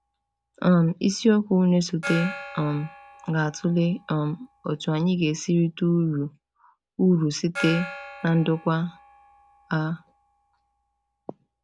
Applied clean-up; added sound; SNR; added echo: none; Gong; 16 dB; none.